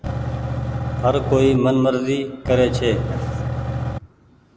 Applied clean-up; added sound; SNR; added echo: none; Engine / Truck / Car; 2 dB; none.